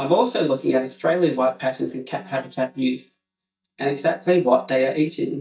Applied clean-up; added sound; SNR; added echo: neural mask model DeepFilterNet 3.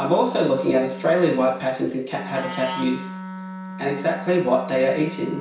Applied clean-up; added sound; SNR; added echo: none; Wind instrument, woodwind instrument; 12 dB; reverberation time 0.6 s.